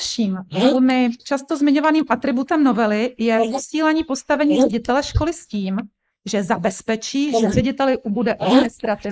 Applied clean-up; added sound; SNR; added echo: neural mask model Resemble Enhance denoiser.